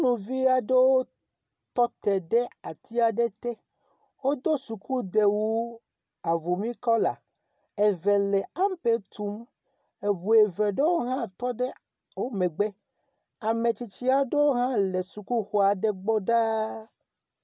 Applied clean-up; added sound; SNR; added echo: none; none; none; none.